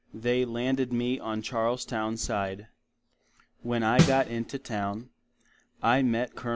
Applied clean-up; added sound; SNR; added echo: none; Snare drum; -1 dB; none.